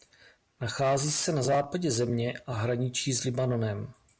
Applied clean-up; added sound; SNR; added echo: none; none; none; none.